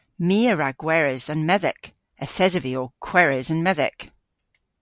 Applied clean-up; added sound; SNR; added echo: none; none; none; none.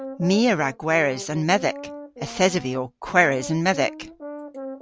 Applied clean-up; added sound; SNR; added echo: none; Brass instrument; 14 dB; none.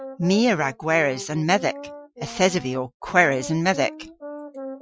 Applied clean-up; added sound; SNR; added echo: classical method Wiener filter.